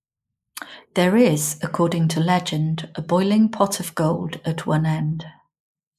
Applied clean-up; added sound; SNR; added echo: neural mask model Resemble Enhance denoiser.